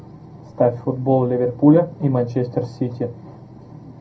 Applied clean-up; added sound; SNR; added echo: none; none; none; reverberation time 0.2 s.